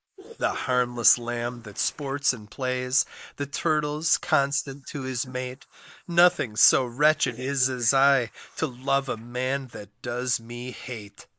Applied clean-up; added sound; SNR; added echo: neural mask model Resemble Enhance denoiser.